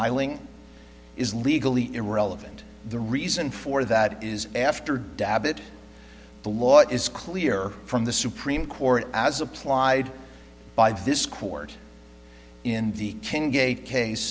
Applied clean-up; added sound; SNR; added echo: none; none; none; none.